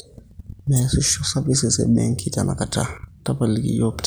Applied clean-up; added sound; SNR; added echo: none; none; none; none.